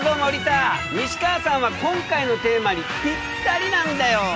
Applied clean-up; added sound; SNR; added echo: none; none; none; none.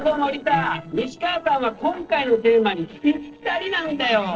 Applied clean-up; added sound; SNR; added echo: neural separator model SepFormer DNS4.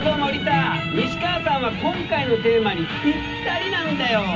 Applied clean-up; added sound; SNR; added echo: none; Thunder; 16 dB; reverberation time 0.4 s.